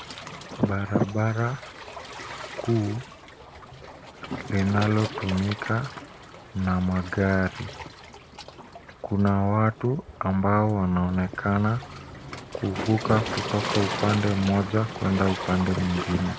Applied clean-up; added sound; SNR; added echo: none; Waves, surf; 10 dB; none.